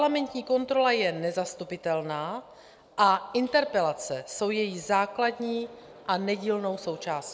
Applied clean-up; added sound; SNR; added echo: none; none; none; none.